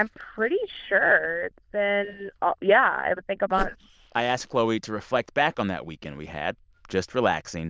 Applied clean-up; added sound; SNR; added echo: neural diffusion model UNIVERSE++.